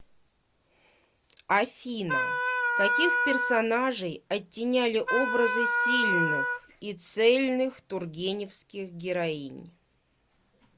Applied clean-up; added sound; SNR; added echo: none; Wind instrument, woodwind instrument; -3 dB; none.